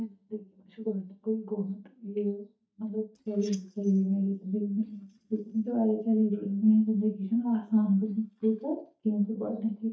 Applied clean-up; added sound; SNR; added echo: neural mask model DeepFilterNet 3.